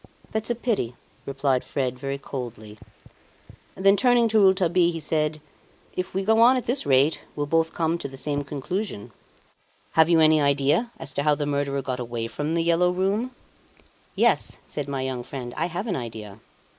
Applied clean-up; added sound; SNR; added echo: neural mask model Resemble Enhance denoiser.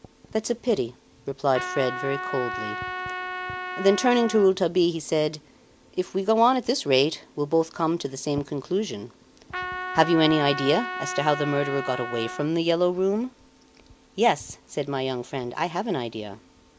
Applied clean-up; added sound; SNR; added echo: none; Trumpet; 8 dB; none.